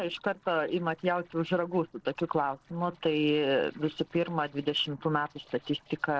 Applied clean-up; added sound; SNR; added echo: neural separator model SepFormer DNS4.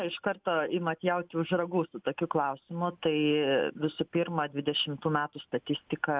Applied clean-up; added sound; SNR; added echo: none; none; none; none.